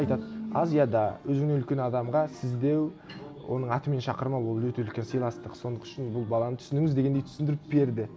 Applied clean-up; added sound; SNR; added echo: none; Bowed string instrument; 12 dB; none.